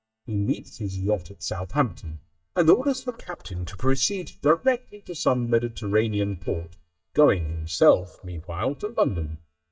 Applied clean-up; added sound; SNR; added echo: neural mask model DeepFilterNet 3.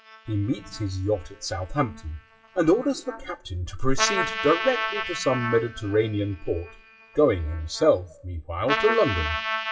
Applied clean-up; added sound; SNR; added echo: classical method WPE with log-MMSE.